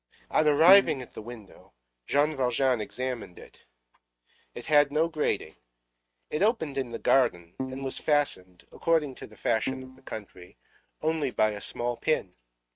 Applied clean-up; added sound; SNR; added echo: neural mask model RNNoise.